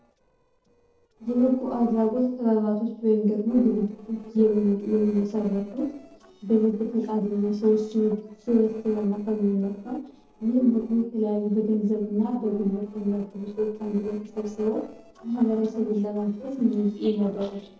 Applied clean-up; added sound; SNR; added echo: neural separator model SepFormer DNS4.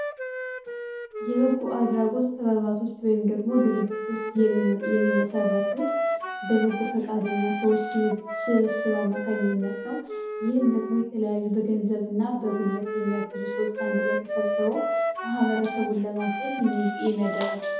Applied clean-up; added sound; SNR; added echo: none; Wind instrument, woodwind instrument; 5 dB; reverberation time 0.8 s.